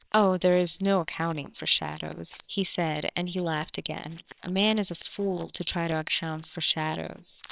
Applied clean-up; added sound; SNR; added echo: neural separator model SepFormer WHAMR!.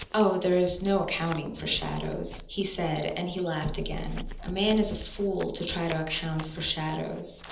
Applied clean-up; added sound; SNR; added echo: none; Chewing, mastication; 17 dB; reverberation time 1.2 s.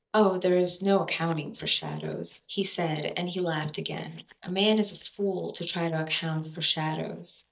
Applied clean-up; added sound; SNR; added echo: neural mask model DeepFilterNet 3.